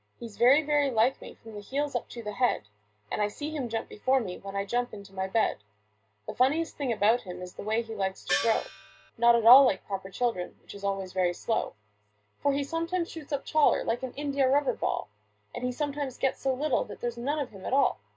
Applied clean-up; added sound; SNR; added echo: none; Gong; 6 dB; reverberation time 0.2 s.